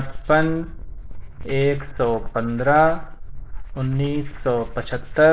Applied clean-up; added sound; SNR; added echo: neural mask model Resemble Enhance denoiser.